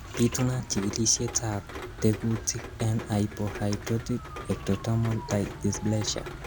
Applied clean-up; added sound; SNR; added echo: none; Rain; 10 dB; none.